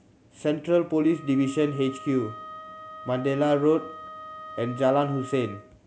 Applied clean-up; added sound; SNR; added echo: none; Wind instrument, woodwind instrument; 16 dB; none.